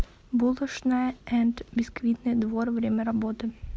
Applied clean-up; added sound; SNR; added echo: none; none; none; none.